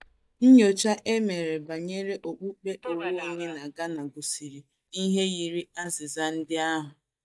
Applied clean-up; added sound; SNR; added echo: neural mask model DeepFilterNet 3.